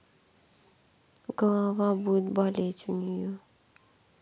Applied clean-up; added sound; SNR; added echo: none; none; none; none.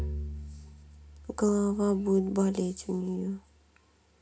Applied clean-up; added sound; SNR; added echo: none; Bowed string instrument; 12 dB; reverberation time 0.3 s.